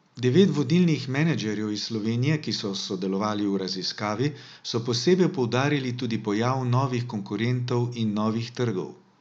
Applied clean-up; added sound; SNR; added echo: none; none; none; none.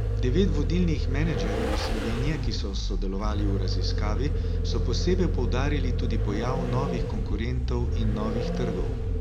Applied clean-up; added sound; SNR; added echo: none; Vehicle; -5 dB; none.